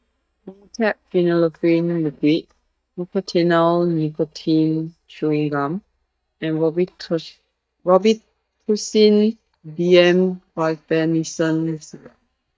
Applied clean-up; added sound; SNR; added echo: neural mask model DeepFilterNet 3.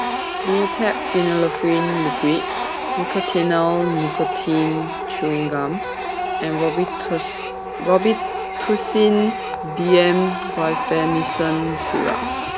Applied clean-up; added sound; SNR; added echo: none; Printer; 4 dB; none.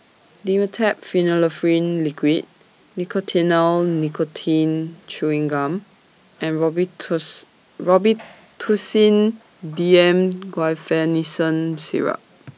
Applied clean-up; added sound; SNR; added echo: none; none; none; none.